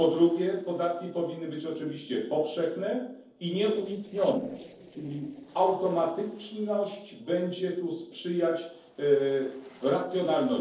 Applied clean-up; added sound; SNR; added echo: neural separator model SepFormer DNS4.